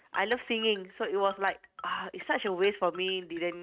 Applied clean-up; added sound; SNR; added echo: neural mask model RNNoise.